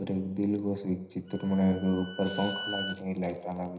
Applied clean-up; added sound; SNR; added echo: none; Bowed string instrument; 10 dB; reverberation time 0.9 s.